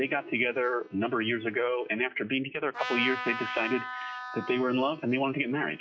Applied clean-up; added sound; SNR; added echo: classical method log-MMSE.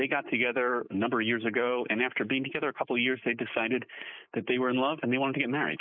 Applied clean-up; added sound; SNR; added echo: neural mask model Resemble Enhance denoiser.